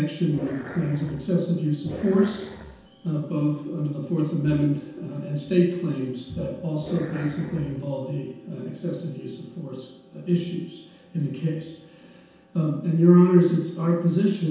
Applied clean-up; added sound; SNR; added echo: none; Growling; 14 dB; reverberation time 0.9 s.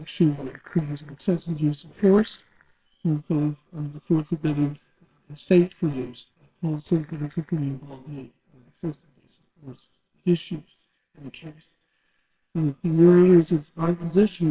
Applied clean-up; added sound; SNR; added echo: neural separator model SepFormer WHAMR!.